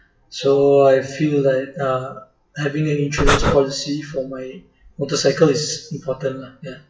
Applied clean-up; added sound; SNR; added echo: classical method WPE with log-MMSE.